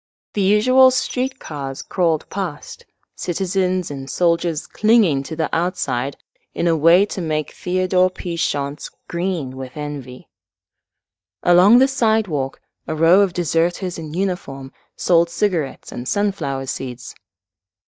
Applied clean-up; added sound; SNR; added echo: neural mask model DeepFilterNet 3.